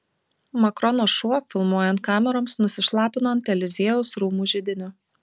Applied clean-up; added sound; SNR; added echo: none; none; none; none.